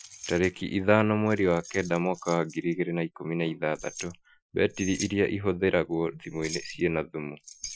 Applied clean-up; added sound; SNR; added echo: classical method Wiener filter.